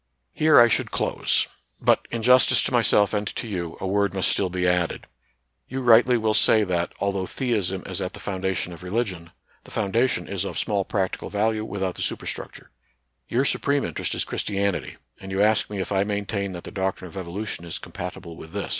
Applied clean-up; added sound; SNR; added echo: none; none; none; none.